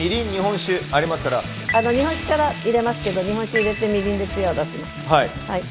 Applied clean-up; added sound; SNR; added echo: none; none; none; none.